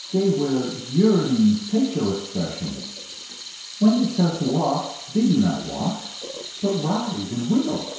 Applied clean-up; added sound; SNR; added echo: none; Sink (filling or washing) / Water tap, faucet; 14 dB; reverberation time 0.7 s.